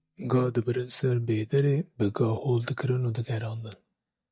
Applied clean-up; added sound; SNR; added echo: neural mask model DeepFilterNet 3.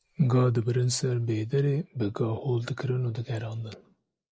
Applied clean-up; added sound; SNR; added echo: neural mask model Resemble Enhance denoiser.